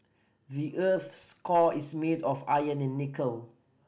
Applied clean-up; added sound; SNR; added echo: none; none; none; none.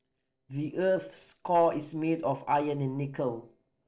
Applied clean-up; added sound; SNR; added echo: neural separator model SepFormer DNS4.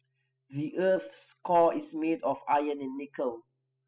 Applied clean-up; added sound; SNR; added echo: classical method spectral subtraction.